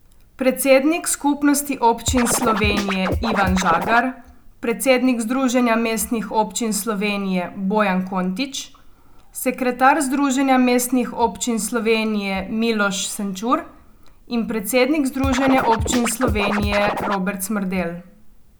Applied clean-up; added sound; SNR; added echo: none; Scratching (performance technique); 4 dB; none.